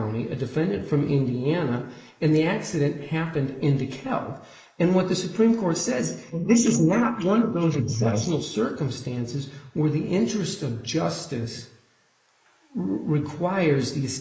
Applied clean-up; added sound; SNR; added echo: neural mask model Resemble Enhance denoiser.